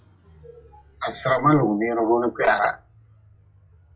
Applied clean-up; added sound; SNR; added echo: classical method WPE with log-MMSE.